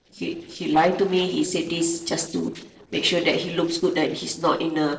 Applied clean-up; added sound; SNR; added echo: neural separator model SepFormer DNS4.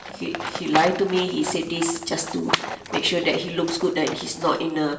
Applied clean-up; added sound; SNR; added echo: none; Livestock, farm animals, working animals; 8 dB; reverberation time 0.7 s.